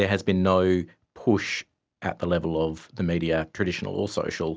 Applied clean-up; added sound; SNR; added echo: none; none; none; none.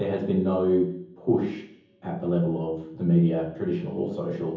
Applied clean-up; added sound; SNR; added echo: none; none; none; reverberation time 0.7 s.